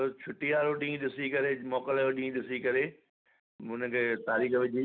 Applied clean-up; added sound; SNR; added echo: none; none; none; none.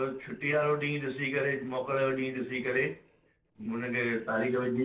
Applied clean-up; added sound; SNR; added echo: neural separator model SepFormer DNS4.